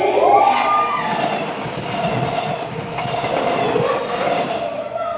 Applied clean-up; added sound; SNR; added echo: none; Train; 3 dB; reverberation time 1.3 s.